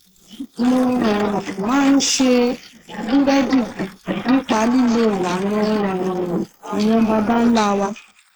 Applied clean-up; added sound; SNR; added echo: neural mask model Resemble Enhance denoiser.